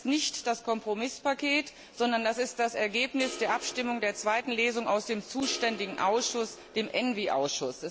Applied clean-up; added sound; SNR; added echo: none; Crash cymbal; 15 dB; none.